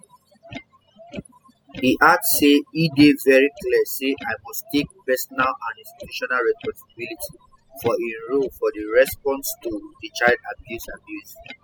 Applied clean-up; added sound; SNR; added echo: classical method spectral subtraction.